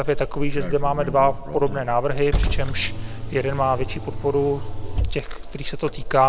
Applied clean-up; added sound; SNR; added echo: none; Car; 1 dB; none.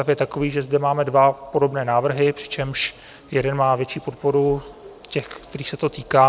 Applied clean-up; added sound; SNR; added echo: none; none; none; none.